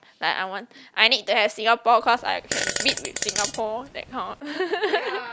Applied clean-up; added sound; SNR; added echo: none; Fart; 6 dB; none.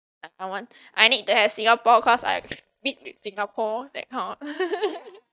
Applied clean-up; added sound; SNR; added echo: neural mask model DeepFilterNet 3.